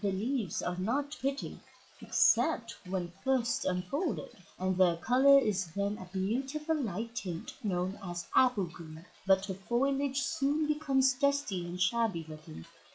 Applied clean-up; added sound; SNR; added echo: classical method log-MMSE.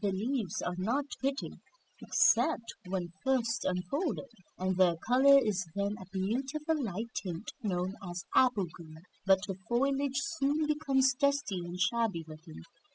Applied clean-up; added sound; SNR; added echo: classical method spectral subtraction.